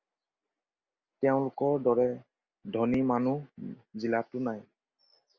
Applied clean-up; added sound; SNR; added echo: none; none; none; none.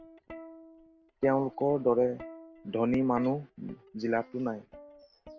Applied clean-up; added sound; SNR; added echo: none; Plucked string instrument; 19 dB; none.